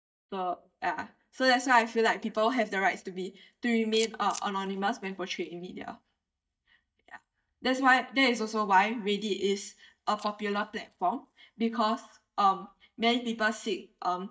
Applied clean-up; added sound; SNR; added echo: neural mask model DeepFilterNet 3.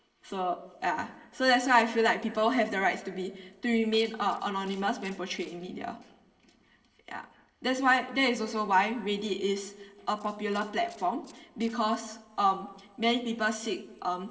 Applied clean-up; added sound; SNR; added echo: neural separator model SepFormer DNS4.